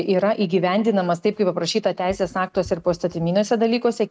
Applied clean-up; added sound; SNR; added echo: none; none; none; none.